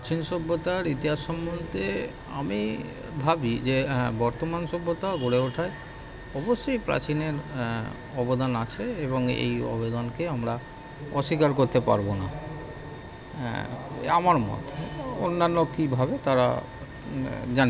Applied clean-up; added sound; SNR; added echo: none; none; none; none.